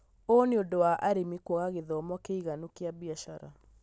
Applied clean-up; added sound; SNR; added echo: none; none; none; none.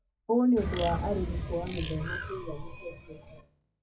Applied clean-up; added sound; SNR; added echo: classical method WPE with log-MMSE.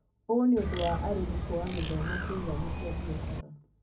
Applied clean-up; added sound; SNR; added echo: none; Bird; 2 dB; reverberation time 0.4 s.